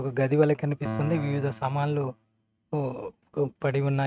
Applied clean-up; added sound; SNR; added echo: neural mask model RNNoise.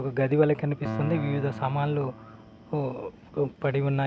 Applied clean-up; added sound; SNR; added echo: none; Piano; 12 dB; none.